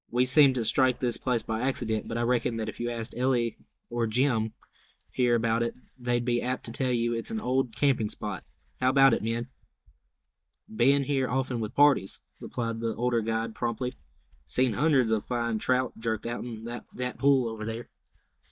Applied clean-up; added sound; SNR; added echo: neural mask model DeepFilterNet 3.